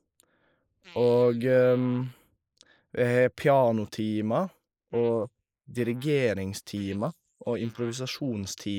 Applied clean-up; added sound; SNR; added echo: neural mask model Resemble Enhance denoiser.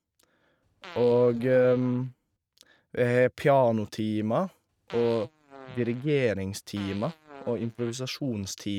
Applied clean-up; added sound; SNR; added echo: neural mask model RNNoise.